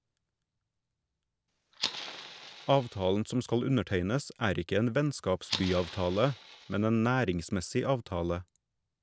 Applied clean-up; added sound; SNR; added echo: none; Fire; 11 dB; none.